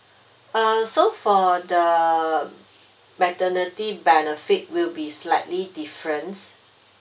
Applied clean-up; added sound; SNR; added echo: none; none; none; none.